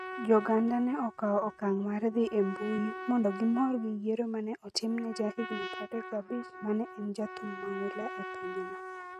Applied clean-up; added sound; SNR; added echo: neural mask model RNNoise.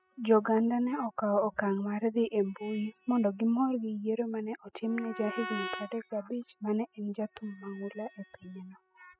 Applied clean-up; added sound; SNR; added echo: classical method spectral subtraction.